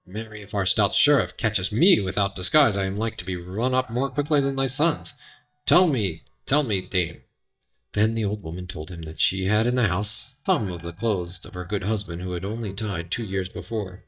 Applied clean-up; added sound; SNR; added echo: neural mask model DeepFilterNet 3.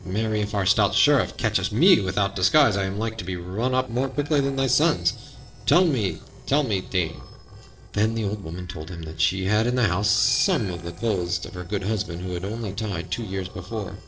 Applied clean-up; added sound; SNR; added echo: neural separator model SepFormer DNS4.